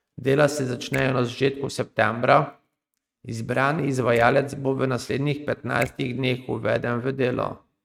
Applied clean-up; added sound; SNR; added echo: neural mask model RNNoise.